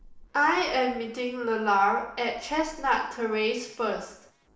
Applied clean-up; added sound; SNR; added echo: neural separator model SepFormer DNS4.